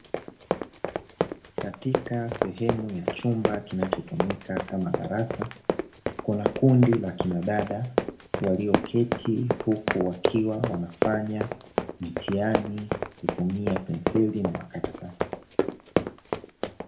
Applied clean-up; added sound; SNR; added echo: none; Run; 2 dB; reverberation time 0.3 s.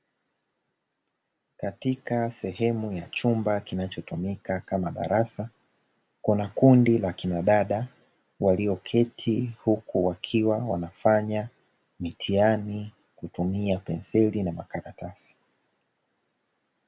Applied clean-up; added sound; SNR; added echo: none; none; none; none.